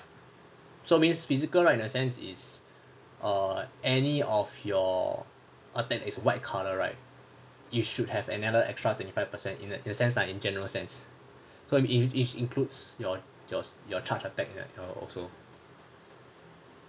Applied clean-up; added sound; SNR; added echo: none; none; none; none.